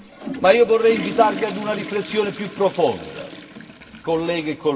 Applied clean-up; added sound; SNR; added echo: none; Toilet flush / Water; 13 dB; reverberation time 1.8 s.